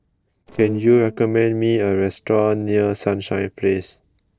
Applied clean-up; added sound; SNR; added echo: neural separator model SepFormer DNS4.